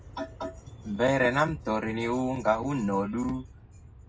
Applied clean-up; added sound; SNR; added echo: none; Aircraft; 19 dB; reverberation time 0.4 s.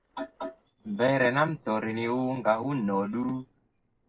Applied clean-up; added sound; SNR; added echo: neural separator model SepFormer DNS4.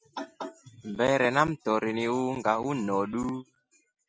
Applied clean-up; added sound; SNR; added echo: none; none; none; none.